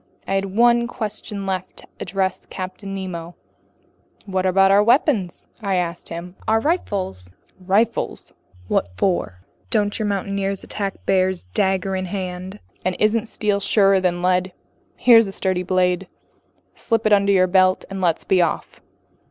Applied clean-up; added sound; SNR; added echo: none; none; none; none.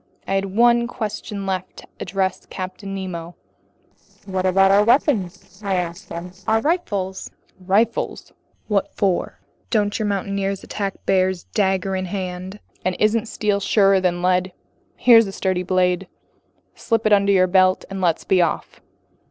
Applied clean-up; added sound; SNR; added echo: neural separator model SepFormer DNS4.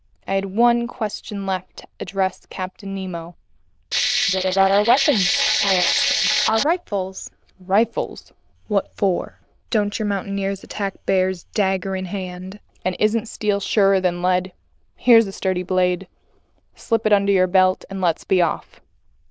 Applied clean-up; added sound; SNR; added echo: neural diffusion model UNIVERSE++.